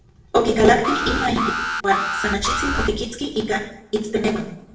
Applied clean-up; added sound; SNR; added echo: none; Alarm; 5 dB; reverberation time 0.7 s.